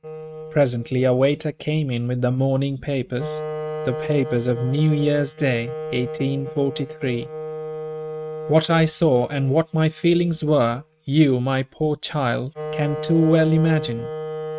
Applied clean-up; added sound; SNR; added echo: neural mask model RNNoise.